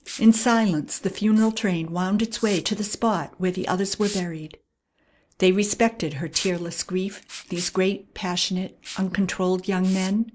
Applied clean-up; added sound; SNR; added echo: neural mask model Resemble Enhance denoiser.